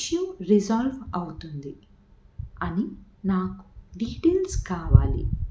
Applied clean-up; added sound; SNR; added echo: none; none; none; none.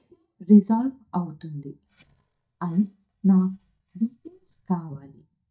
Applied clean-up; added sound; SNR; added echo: neural mask model DeepFilterNet 3.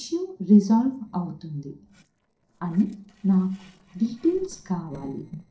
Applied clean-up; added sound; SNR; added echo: neural separator model SepFormer DNS4.